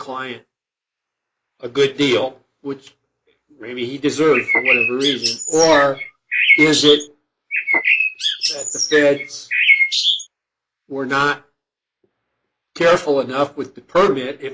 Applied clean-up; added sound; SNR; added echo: neural mask model Resemble Enhance denoiser.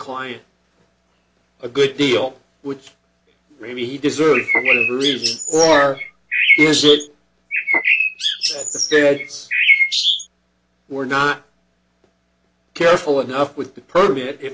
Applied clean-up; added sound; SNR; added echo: none; Bird; -2 dB; none.